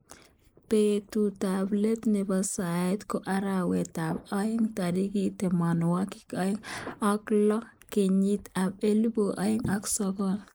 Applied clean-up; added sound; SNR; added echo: neural mask model Resemble Enhance denoiser.